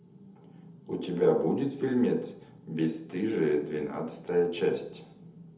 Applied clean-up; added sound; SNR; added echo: none; none; none; reverberation time 0.7 s.